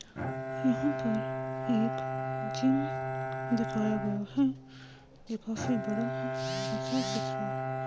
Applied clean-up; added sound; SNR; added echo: none; Bowed string instrument; 2 dB; none.